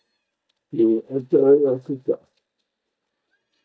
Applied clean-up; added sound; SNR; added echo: neural mask model DeepFilterNet 3.